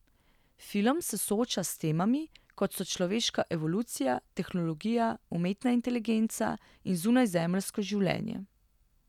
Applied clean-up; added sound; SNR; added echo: none; none; none; none.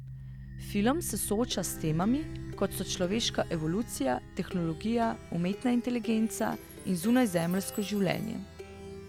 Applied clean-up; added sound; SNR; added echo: none; Plucked string instrument; 12 dB; none.